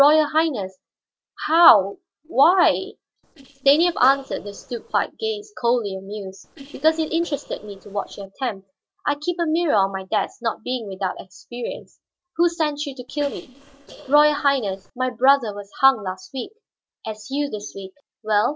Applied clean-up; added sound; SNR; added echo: neural separator model SepFormer DNS4.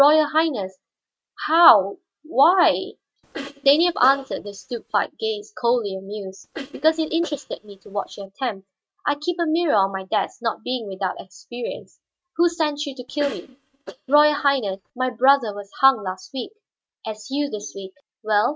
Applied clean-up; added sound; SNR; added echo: neural mask model RNNoise.